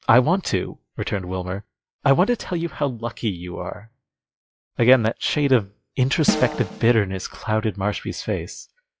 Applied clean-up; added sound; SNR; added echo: classical method log-MMSE.